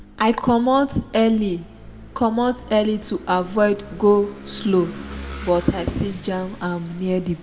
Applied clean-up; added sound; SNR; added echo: none; Engine / Vehicle; 16 dB; reverberation time 1.0 s.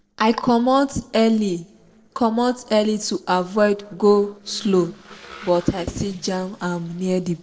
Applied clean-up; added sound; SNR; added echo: neural separator model SepFormer DNS4.